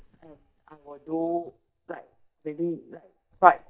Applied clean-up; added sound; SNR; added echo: neural mask model DeepFilterNet 3.